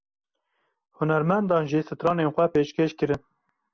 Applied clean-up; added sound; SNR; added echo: none; none; none; none.